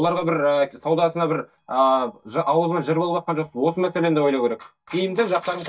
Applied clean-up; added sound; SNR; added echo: neural mask model DeepFilterNet 3.